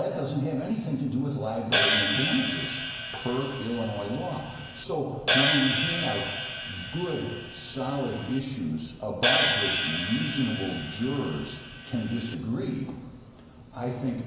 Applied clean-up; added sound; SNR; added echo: none; Hi-hat; -1 dB; reverberation time 1.3 s.